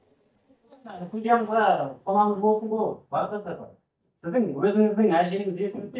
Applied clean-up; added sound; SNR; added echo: neural mask model DeepFilterNet 3.